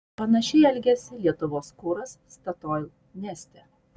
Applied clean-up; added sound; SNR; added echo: none; none; none; none.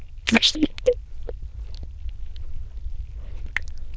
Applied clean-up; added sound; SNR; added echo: neural diffusion model UNIVERSE++.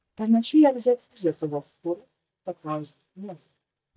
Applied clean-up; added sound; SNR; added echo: neural mask model DeepFilterNet 3.